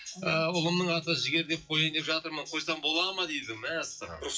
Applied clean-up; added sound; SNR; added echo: classical method WPE with log-MMSE.